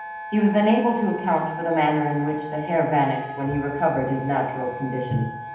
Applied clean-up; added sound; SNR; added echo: none; Wind instrument, woodwind instrument; 12 dB; reverberation time 0.8 s.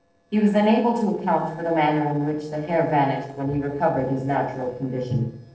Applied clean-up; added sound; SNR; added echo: neural separator model SepFormer DNS4.